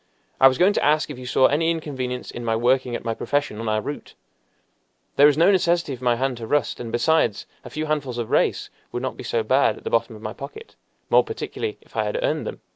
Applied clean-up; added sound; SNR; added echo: none; none; none; none.